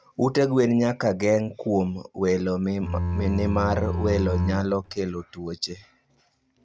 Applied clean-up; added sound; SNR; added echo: none; Bowed string instrument; 2 dB; none.